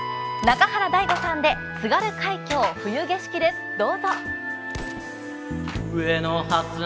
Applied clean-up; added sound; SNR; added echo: none; Explosion + Walk, footsteps; 20 dB; none.